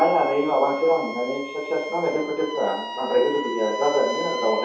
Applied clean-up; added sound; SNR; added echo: none; Wind instrument, woodwind instrument; 10 dB; reverberation time 0.7 s.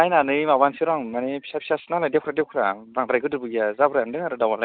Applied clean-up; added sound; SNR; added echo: none; none; none; none.